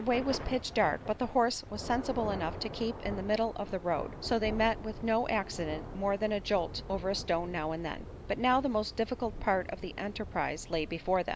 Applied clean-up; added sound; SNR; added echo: none; Thunder / Rain; 11 dB; none.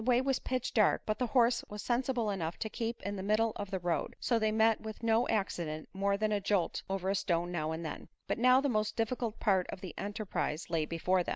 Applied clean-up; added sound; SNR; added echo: none; none; none; none.